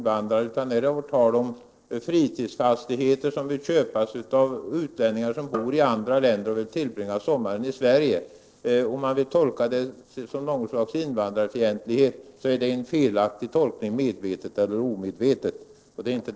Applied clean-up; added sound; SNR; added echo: neural separator model SepFormer DNS4.